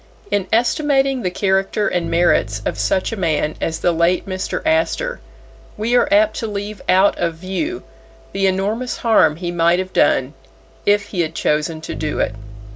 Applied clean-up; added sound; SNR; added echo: none; Bass guitar; 16 dB; none.